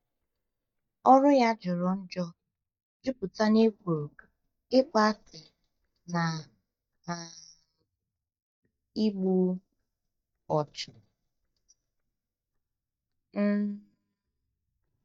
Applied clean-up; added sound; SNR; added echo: neural mask model DeepFilterNet 3.